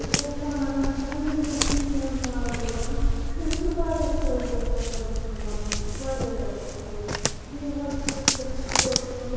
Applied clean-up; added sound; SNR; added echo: none; Walk, footsteps; -3 dB; reverberation time 2.2 s.